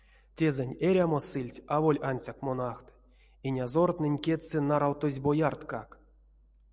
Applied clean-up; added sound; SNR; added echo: none; none; none; none.